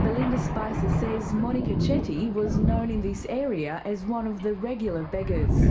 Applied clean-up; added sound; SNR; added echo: none; Thunder; -2 dB; reverberation time 0.3 s.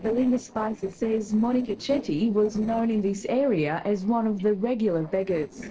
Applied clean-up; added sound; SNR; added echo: neural separator model SepFormer DNS4.